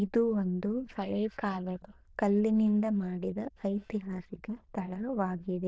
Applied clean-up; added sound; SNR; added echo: neural diffusion model UNIVERSE++.